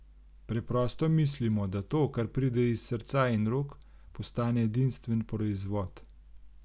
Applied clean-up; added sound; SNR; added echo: none; none; none; none.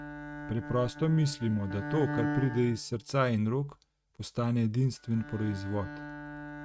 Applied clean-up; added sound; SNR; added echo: neural mask model RNNoise.